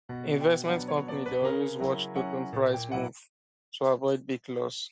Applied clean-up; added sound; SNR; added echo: none; Piano; 6 dB; none.